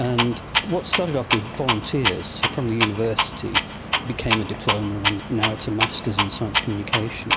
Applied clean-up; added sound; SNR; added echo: none; Clock; -1 dB; none.